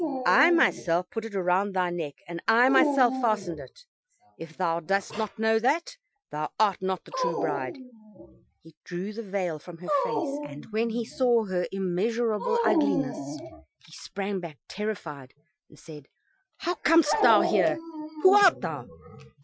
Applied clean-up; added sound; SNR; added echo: classical method Wiener filter.